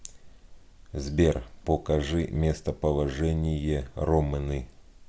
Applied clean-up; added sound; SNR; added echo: none; none; none; none.